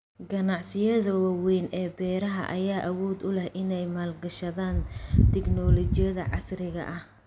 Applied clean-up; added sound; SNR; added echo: none; none; none; none.